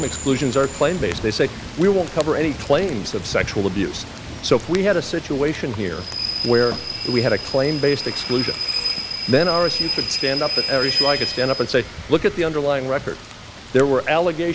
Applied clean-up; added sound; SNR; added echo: none; Rain / Train; 7 dB; none.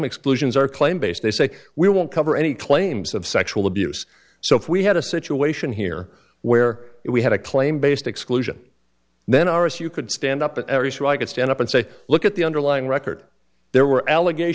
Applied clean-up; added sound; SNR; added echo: none; none; none; none.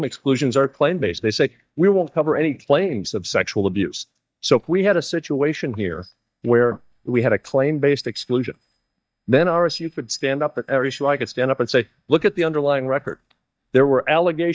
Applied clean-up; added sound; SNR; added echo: neural mask model DeepFilterNet 3.